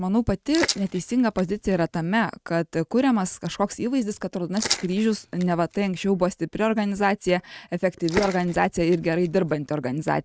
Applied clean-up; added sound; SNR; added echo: neural mask model RNNoise.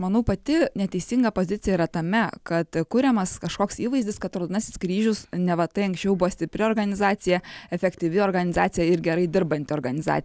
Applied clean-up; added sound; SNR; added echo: none; none; none; none.